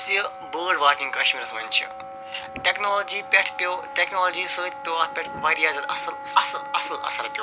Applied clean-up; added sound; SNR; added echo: none; Wind instrument, woodwind instrument; 15 dB; none.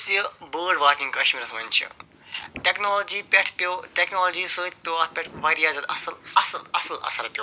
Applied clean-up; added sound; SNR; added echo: none; none; none; none.